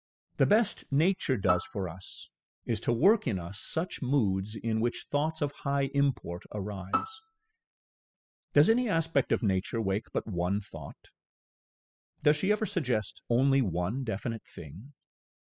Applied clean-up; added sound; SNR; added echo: classical method spectral subtraction.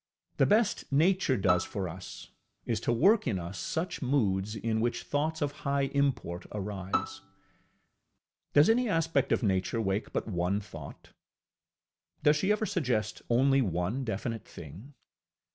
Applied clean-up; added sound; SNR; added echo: none; Bowed string instrument; 8 dB; none.